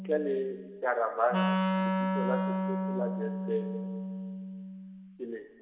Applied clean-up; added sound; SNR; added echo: none; Wind instrument, woodwind instrument; -2 dB; reverberation time 1.7 s.